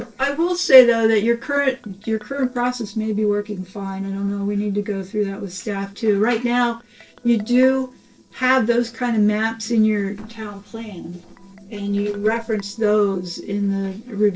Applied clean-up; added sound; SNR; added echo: neural separator model SepFormer DNS4.